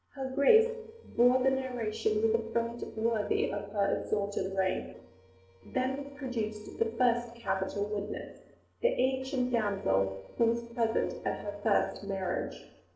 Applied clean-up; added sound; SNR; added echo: neural separator model SepFormer DNS4.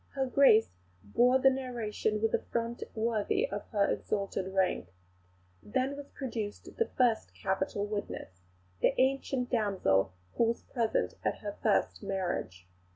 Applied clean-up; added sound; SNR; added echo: none; none; none; none.